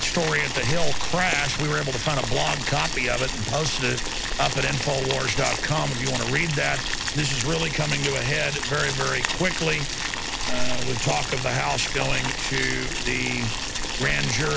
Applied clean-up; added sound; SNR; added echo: none; Boiling; 1 dB; none.